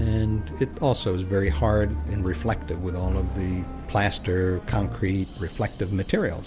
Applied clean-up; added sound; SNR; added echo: none; none; none; none.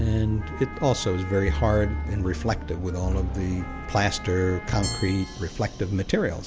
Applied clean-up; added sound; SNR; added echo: none; Wind instrument, woodwind instrument + Glass; 17 dB; none.